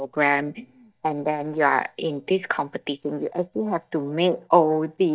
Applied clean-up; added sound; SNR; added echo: neural mask model DeepFilterNet 3.